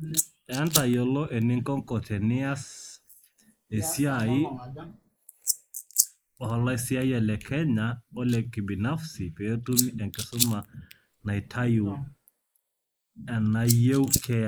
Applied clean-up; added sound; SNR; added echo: neural mask model Resemble Enhance denoiser.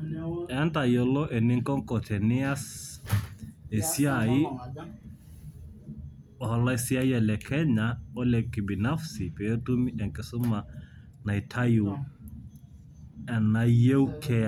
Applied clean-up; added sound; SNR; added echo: none; none; none; none.